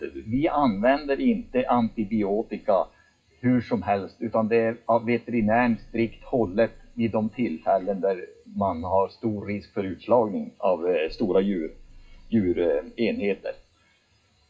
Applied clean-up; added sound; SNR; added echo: classical method WPE with log-MMSE.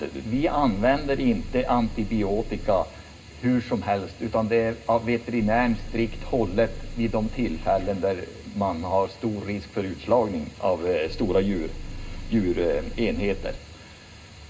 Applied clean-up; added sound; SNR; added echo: none; Engine; 9 dB; reverberation time 0.2 s.